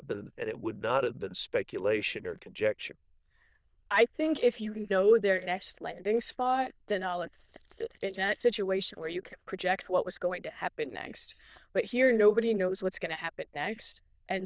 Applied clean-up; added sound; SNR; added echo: neural diffusion model UNIVERSE++.